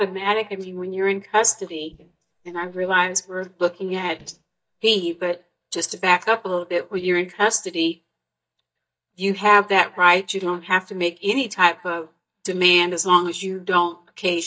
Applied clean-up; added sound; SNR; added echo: neural mask model DeepFilterNet 3.